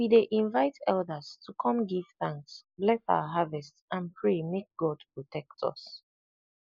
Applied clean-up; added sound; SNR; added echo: neural mask model Resemble Enhance denoiser.